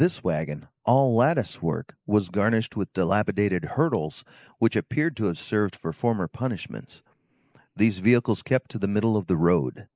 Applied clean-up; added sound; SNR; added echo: neural mask model Resemble Enhance denoiser.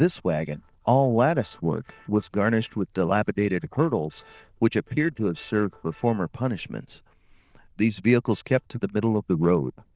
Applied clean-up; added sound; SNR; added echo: neural diffusion model UNIVERSE++.